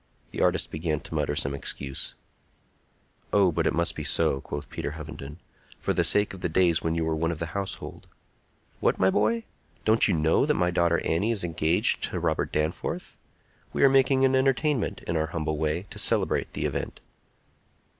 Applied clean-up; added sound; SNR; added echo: none; none; none; none.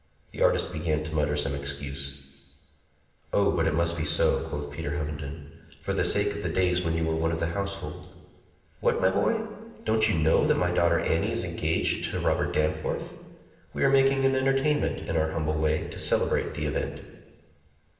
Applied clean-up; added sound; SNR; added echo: none; none; none; reverberation time 1.2 s.